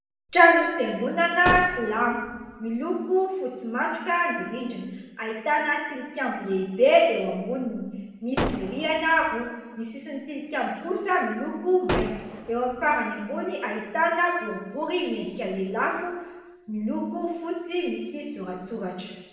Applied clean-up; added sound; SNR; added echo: none; Gunshot, gunfire; 6 dB; reverberation time 1.0 s.